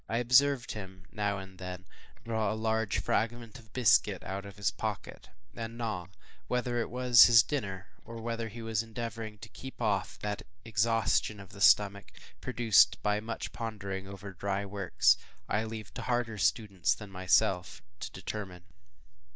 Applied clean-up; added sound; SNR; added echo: neural mask model DeepFilterNet 3.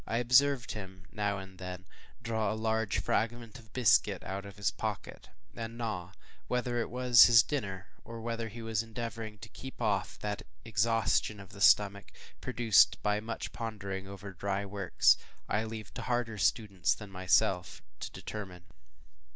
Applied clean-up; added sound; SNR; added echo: none; none; none; none.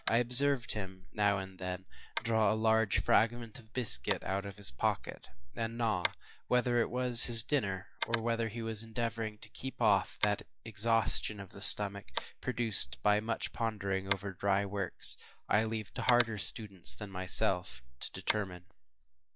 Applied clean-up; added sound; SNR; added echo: classical method log-MMSE.